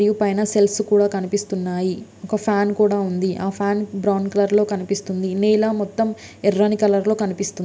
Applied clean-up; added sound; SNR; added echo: none; none; none; none.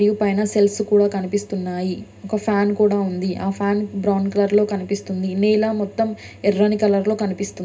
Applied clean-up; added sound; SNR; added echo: none; none; none; reverberation time 0.2 s.